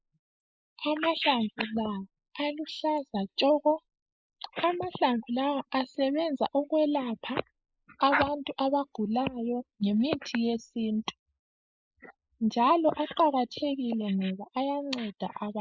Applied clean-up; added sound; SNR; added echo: neural mask model Resemble Enhance denoiser.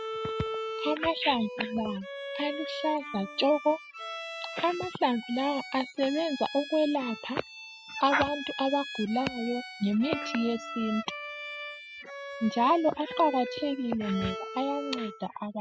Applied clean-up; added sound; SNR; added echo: classical method spectral subtraction.